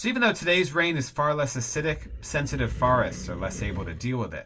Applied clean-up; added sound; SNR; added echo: none; Animal; 10 dB; reverberation time 0.2 s.